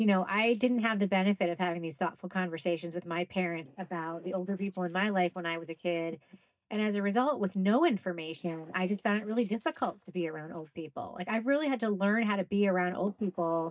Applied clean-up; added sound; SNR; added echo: neural mask model DeepFilterNet 3.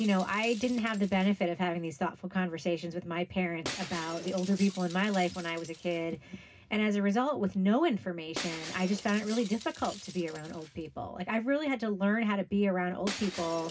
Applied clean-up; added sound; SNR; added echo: none; Shatter; 16 dB; reverberation time 0.4 s.